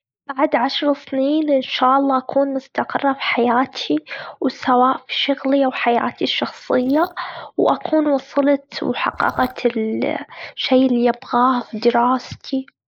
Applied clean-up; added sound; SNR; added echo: neural mask model Resemble Enhance denoiser.